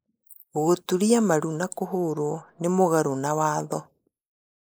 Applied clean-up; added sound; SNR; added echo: neural mask model Resemble Enhance denoiser.